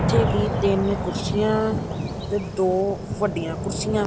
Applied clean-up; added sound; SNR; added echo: none; Fireworks; 4 dB; none.